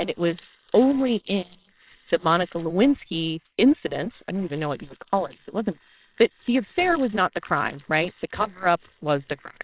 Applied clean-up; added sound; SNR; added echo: neural separator model SepFormer WHAMR!.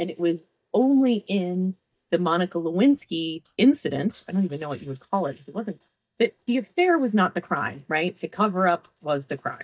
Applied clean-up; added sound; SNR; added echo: neural mask model DeepFilterNet 3.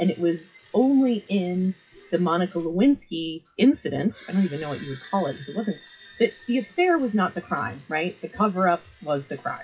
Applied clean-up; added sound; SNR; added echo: classical method WPE with log-MMSE.